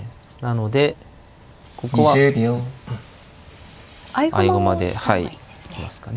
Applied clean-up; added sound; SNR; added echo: none; none; none; none.